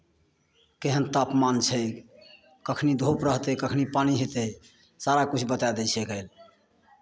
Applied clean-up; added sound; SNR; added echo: none; none; none; none.